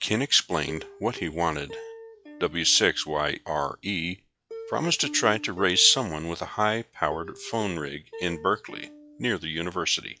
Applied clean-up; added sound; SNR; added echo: classical method log-MMSE.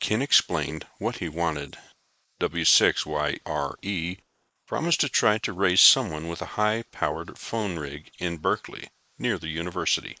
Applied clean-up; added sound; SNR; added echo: neural mask model Resemble Enhance denoiser.